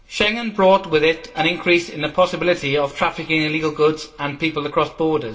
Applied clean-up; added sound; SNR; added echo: none; Bowed string instrument; 13 dB; reverberation time 0.2 s.